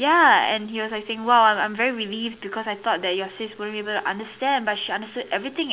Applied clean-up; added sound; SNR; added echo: none; none; none; none.